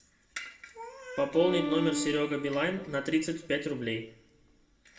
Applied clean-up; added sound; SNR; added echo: none; Bowed string instrument; 7 dB; reverberation time 0.6 s.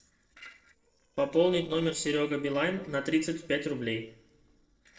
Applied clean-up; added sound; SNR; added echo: neural separator model SepFormer DNS4.